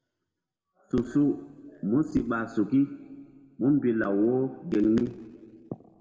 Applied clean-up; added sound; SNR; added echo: none; none; none; reverberation time 1.5 s.